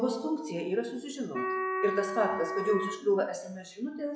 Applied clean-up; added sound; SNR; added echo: classical method log-MMSE.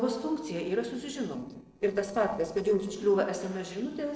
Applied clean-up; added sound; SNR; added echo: neural separator model SepFormer DNS4.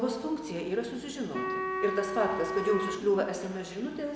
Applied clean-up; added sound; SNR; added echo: none; Wind instrument, woodwind instrument; 4 dB; none.